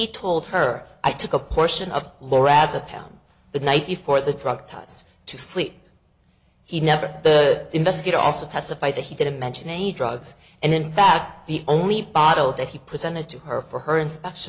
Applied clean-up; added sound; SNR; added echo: none; none; none; none.